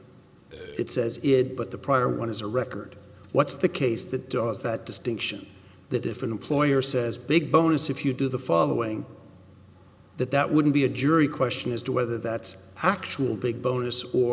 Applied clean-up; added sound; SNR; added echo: none; Burping, eructation; 15 dB; none.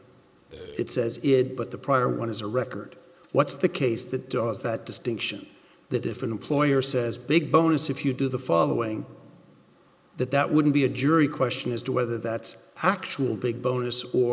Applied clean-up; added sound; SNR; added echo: neural mask model Resemble Enhance denoiser.